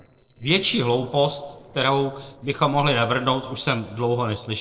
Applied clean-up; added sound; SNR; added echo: neural separator model SepFormer DNS4.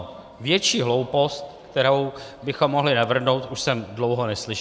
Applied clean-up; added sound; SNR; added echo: none; none; none; none.